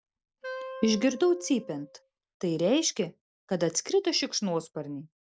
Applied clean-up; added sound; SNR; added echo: none; Wind instrument, woodwind instrument; 14 dB; none.